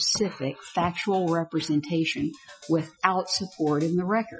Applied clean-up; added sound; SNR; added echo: classical method Wiener filter.